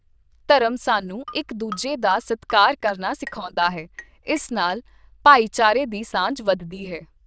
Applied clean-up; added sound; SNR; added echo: neural diffusion model UNIVERSE++.